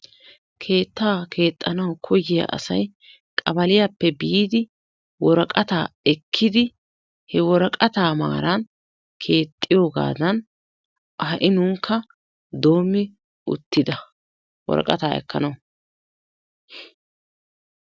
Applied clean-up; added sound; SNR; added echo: none; none; none; none.